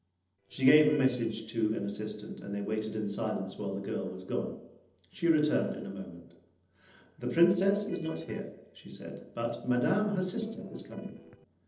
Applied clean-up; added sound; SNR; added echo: neural separator model SepFormer DNS4.